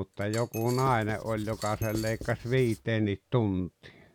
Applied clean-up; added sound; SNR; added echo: none; Writing + Coin (dropping); 14 dB; none.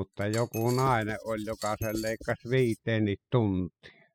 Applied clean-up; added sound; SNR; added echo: classical method spectral subtraction.